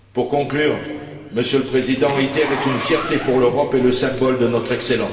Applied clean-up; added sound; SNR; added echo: none; Zipper (clothing); 14 dB; reverberation time 2.2 s.